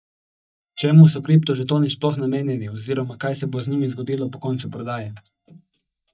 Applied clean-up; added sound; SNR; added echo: neural mask model DeepFilterNet 3.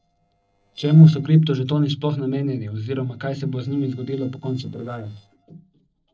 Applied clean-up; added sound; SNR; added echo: neural separator model SepFormer DNS4.